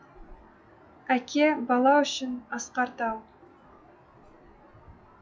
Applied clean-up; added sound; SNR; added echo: classical method log-MMSE.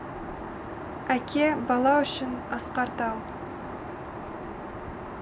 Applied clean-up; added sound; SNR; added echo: none; Aircraft; 7 dB; none.